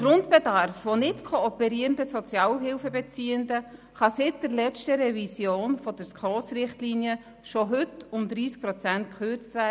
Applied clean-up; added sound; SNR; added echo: none; none; none; none.